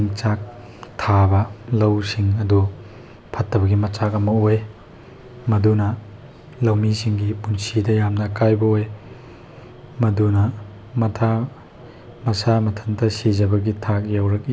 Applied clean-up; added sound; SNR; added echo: none; none; none; none.